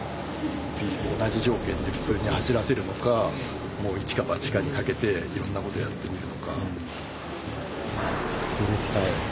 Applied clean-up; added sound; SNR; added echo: none; none; none; none.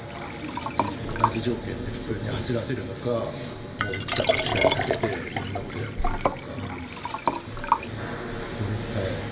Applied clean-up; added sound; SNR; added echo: none; Liquid; -1 dB; reverberation time 2.5 s.